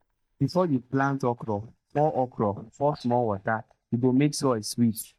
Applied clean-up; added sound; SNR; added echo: neural mask model DeepFilterNet 3.